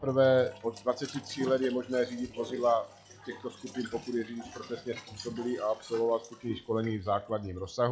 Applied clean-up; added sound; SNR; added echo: classical method log-MMSE.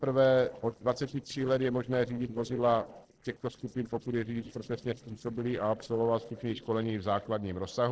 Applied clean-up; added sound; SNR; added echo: neural separator model SepFormer DNS4.